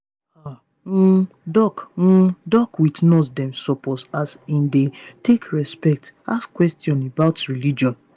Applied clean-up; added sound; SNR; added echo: none; none; none; none.